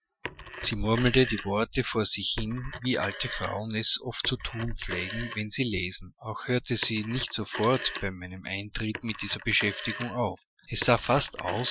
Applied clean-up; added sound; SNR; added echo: classical method Wiener filter.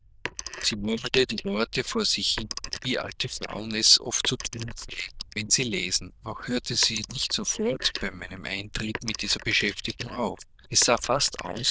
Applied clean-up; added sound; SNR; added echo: neural diffusion model UNIVERSE++.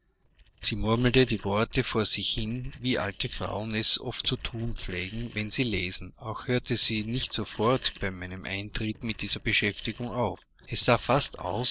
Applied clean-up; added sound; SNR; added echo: neural separator model SepFormer DNS4.